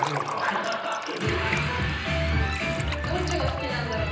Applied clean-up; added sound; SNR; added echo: none; Liquid; 9 dB; reverberation time 0.9 s.